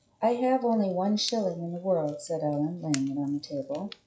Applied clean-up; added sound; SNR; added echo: classical method WPE with log-MMSE.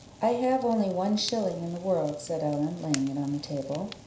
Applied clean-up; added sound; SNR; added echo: none; Fire; 17 dB; reverberation time 0.5 s.